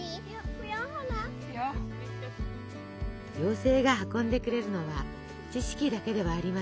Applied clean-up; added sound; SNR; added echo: none; none; none; none.